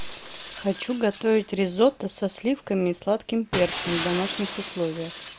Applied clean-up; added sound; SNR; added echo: none; Shatter; 7 dB; none.